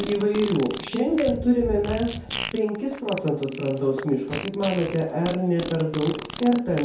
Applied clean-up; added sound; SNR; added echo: none; Fart; 11 dB; reverberation time 0.6 s.